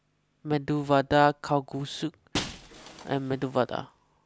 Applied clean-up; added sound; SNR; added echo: none; Shatter; 14 dB; none.